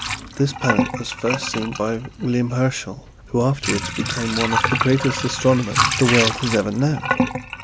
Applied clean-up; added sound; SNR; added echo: none; Sink (filling or washing) / Water; 3 dB; none.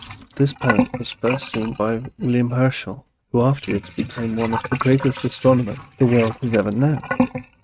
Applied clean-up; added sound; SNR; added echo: neural mask model RNNoise.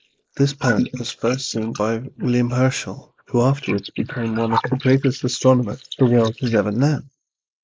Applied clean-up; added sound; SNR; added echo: neural mask model Resemble Enhance denoiser.